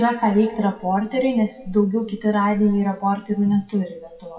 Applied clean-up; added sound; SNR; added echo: classical method WPE with log-MMSE.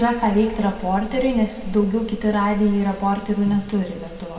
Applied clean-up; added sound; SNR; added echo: none; Engine; 16 dB; reverberation time 1.1 s.